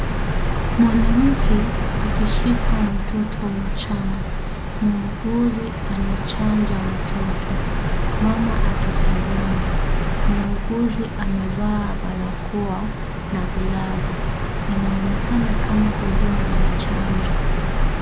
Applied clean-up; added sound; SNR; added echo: none; Bird vocalization, bird call, bird song; -4 dB; none.